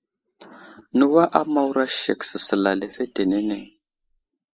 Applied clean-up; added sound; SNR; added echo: neural mask model Resemble Enhance denoiser.